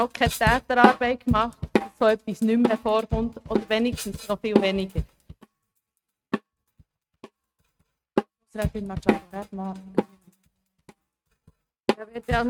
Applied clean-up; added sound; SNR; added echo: neural mask model RNNoise.